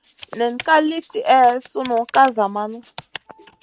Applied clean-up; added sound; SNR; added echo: neural mask model RNNoise.